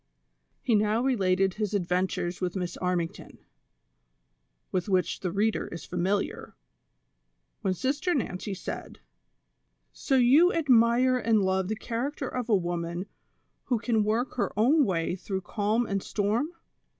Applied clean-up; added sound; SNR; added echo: none; none; none; none.